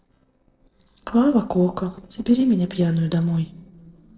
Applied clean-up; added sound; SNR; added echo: neural separator model SepFormer DNS4.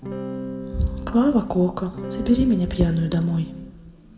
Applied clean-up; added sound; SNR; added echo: none; Electric guitar / Strum; 10 dB; reverberation time 2.9 s.